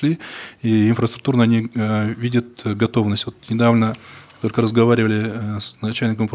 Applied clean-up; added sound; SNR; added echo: none; none; none; none.